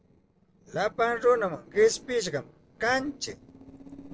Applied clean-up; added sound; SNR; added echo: neural separator model SepFormer DNS4.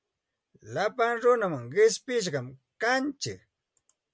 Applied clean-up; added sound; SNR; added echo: none; none; none; none.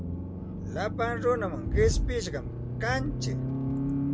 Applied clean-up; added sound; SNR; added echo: none; Accelerating, revving, vroom; -2 dB; none.